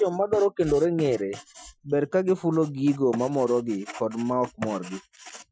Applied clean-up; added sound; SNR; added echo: classical method Wiener filter.